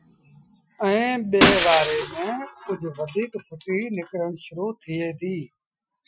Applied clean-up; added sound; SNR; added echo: classical method Wiener filter.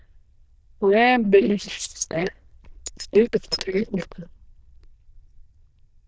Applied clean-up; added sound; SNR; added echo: neural diffusion model UNIVERSE++.